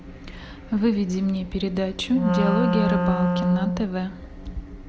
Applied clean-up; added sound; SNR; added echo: none; Wind instrument, woodwind instrument; -2 dB; none.